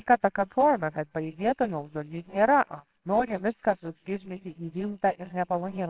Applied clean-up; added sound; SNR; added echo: neural separator model SepFormer WHAMR!.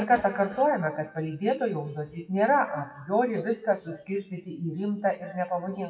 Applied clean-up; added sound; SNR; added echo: classical method WPE with log-MMSE.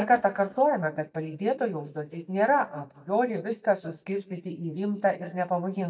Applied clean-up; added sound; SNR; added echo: neural mask model DeepFilterNet 3.